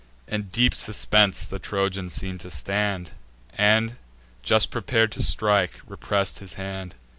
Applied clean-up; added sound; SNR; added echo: none; none; none; none.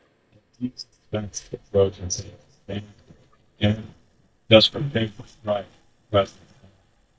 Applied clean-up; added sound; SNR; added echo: neural mask model DeepFilterNet 3.